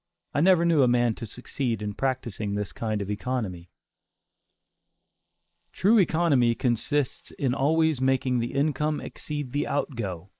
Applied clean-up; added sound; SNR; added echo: neural mask model Resemble Enhance denoiser.